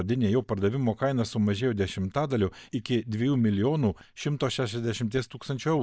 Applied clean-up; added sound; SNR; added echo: neural mask model DeepFilterNet 3.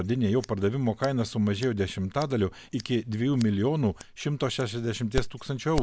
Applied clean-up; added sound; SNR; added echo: none; Scissors; 12 dB; none.